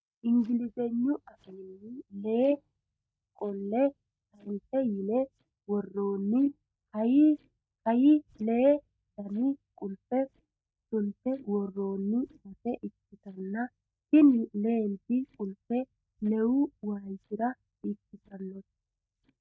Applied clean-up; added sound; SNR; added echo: neural mask model DeepFilterNet 3.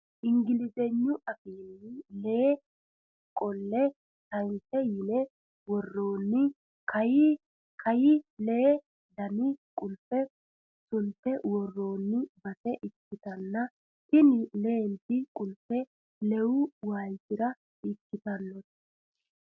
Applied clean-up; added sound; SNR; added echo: none; none; none; none.